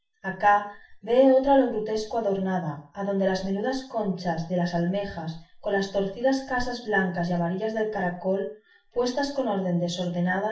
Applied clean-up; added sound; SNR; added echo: none; none; none; reverberation time 0.4 s.